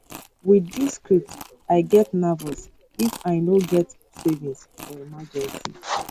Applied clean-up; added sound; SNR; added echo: none; Chewing, mastication; 18 dB; none.